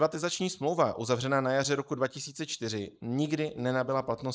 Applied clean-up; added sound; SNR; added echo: neural mask model Resemble Enhance denoiser.